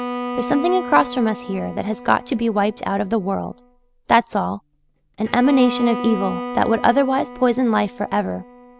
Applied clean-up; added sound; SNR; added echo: none; Bowed string instrument; 11 dB; none.